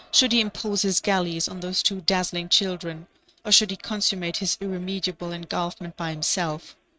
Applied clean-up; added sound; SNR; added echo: neural mask model RNNoise.